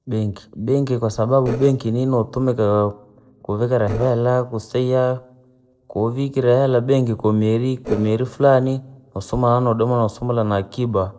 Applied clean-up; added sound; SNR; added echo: neural separator model SepFormer DNS4.